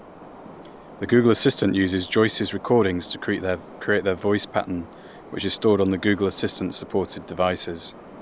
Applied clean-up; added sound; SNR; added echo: none; Subway, metro, underground; 19 dB; none.